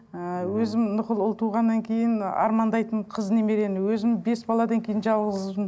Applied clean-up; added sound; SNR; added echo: none; none; none; none.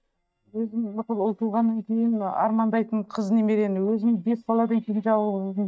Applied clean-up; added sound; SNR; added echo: neural mask model DeepFilterNet 3.